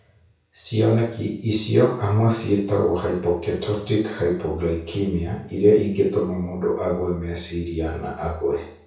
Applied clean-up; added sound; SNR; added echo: none; none; none; reverberation time 0.6 s.